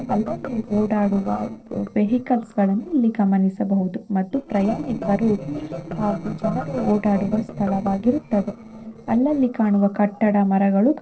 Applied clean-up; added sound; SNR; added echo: neural separator model SepFormer DNS4.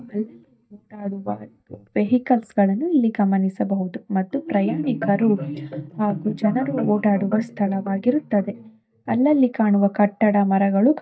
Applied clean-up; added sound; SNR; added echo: neural mask model DeepFilterNet 3.